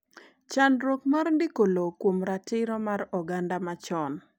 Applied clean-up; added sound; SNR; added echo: none; none; none; none.